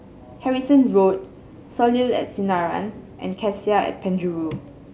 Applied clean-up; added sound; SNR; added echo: none; none; none; none.